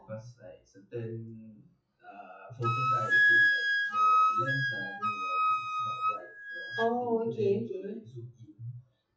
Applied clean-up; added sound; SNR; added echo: classical method WPE with log-MMSE.